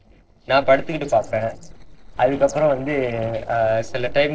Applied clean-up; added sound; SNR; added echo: neural separator model SepFormer DNS4.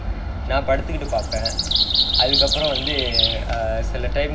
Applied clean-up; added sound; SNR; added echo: none; Bird vocalization, bird call, bird song; 0 dB; reverberation time 0.2 s.